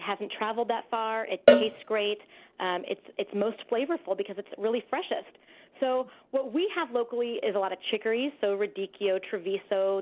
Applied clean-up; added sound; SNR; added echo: none; Cowbell; -3 dB; none.